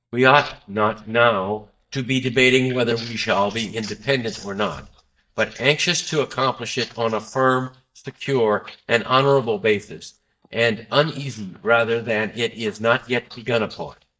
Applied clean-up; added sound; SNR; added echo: neural mask model DeepFilterNet 3.